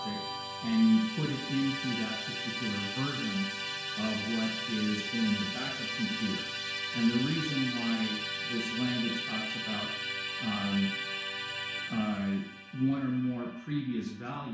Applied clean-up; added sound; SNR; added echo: none; Musical instrument; 4 dB; reverberation time 0.6 s.